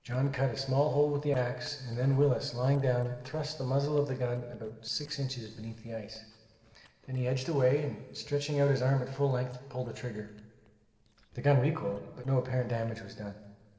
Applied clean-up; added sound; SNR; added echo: neural separator model SepFormer DNS4.